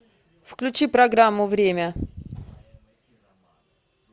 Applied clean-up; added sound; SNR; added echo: none; none; none; none.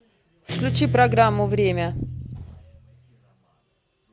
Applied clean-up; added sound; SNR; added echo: none; Guitar; 3 dB; none.